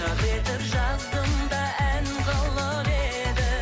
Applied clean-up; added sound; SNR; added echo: none; none; none; none.